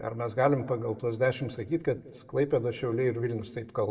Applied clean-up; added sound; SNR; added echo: none; none; none; reverberation time 1.0 s.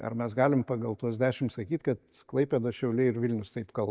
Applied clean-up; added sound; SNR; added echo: none; none; none; none.